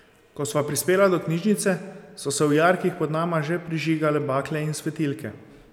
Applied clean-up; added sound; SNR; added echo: none; none; none; none.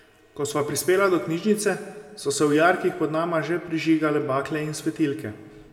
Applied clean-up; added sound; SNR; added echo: none; none; none; reverberation time 1.1 s.